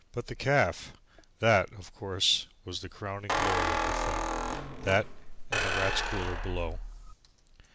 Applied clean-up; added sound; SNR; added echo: none; Squeak; -1 dB; none.